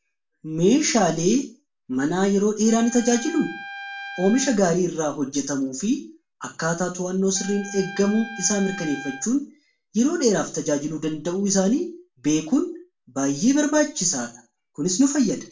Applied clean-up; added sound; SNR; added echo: none; Trumpet; 16 dB; reverberation time 0.3 s.